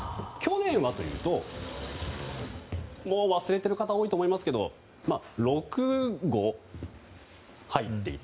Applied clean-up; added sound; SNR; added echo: none; none; none; none.